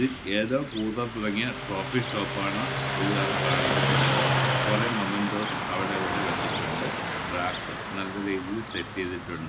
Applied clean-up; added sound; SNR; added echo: none; Car passing by; -2 dB; none.